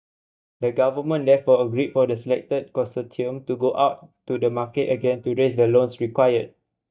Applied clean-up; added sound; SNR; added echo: neural mask model DeepFilterNet 3.